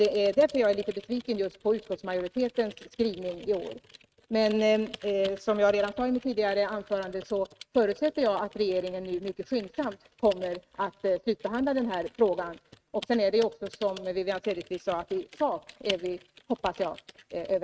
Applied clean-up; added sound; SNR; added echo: neural mask model RNNoise.